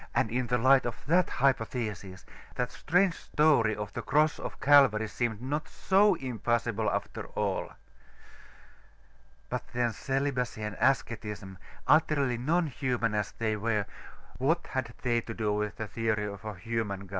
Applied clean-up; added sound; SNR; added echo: none; none; none; none.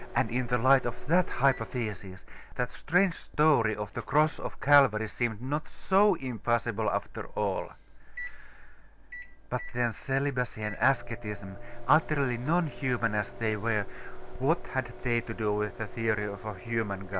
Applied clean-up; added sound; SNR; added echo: none; Microwave oven; 19 dB; none.